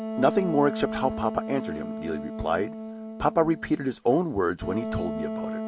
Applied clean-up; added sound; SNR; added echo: none; Wind instrument, woodwind instrument; 7 dB; none.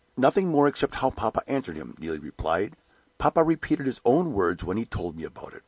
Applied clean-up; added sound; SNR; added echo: none; none; none; none.